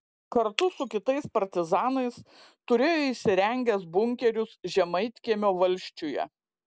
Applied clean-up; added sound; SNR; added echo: none; Shatter; 17 dB; none.